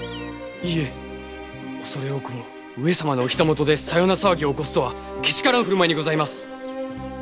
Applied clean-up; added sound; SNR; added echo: none; Cough; 17 dB; none.